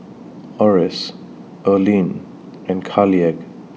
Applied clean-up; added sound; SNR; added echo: none; none; none; none.